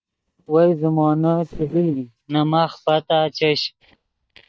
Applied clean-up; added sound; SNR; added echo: neural mask model DeepFilterNet 3.